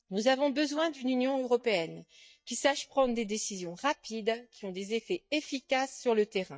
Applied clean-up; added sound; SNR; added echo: neural mask model DeepFilterNet 3.